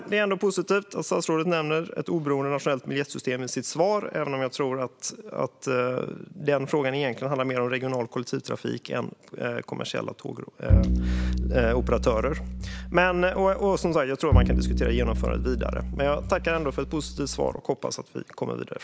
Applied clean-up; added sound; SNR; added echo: none; Bowed string instrument; -1 dB; none.